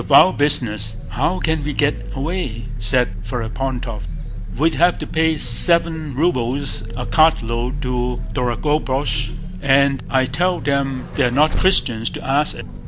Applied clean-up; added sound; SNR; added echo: none; Vehicle; 5 dB; none.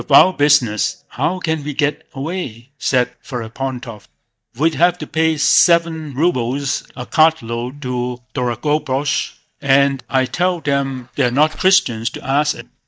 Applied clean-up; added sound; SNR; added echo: neural mask model DeepFilterNet 3.